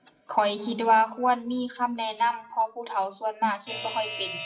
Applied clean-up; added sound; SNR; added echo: classical method WPE with log-MMSE.